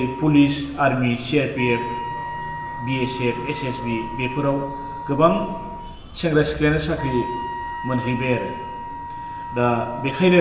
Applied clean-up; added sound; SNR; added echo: none; Wind instrument, woodwind instrument; 10 dB; reverberation time 1.2 s.